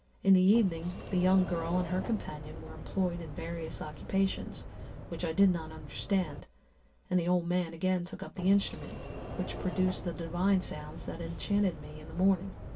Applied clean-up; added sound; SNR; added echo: none; Sliding door; 11 dB; reverberation time 0.1 s.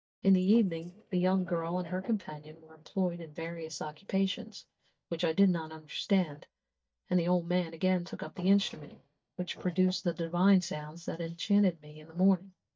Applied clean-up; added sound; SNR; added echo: neural mask model DeepFilterNet 3.